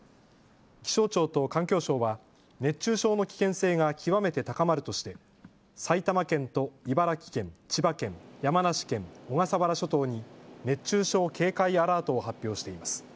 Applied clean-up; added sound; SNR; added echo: none; none; none; none.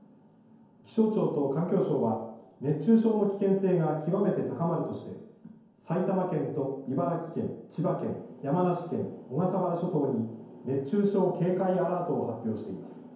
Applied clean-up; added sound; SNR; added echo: none; none; none; reverberation time 0.9 s.